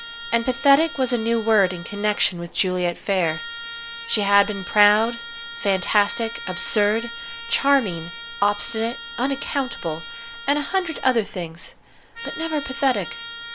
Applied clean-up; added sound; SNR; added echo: none; Trumpet; 12 dB; none.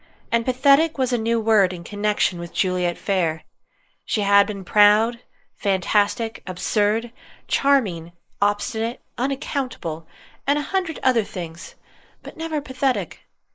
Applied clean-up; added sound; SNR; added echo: neural mask model Resemble Enhance denoiser.